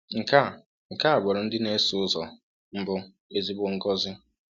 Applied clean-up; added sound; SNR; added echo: none; none; none; none.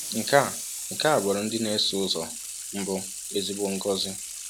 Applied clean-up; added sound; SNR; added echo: none; Sink (filling or washing) / Water tap, faucet; 8 dB; none.